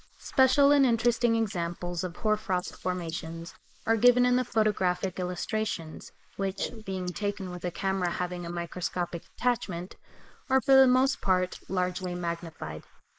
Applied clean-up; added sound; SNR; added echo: neural mask model Resemble Enhance denoiser.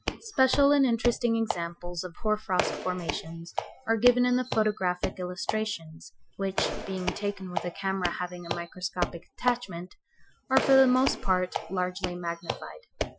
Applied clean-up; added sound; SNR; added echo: classical method Wiener filter.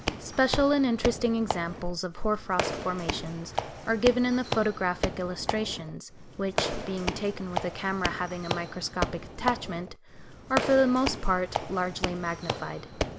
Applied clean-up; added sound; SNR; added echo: none; Squeak / Walk, footsteps; 6 dB; none.